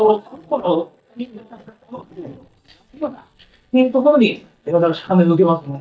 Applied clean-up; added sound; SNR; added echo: neural mask model DeepFilterNet 3.